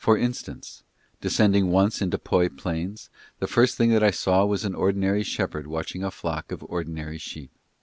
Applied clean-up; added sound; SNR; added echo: none; none; none; none.